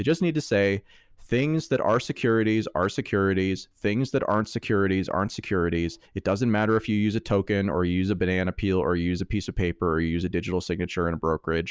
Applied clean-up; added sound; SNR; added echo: none; none; none; none.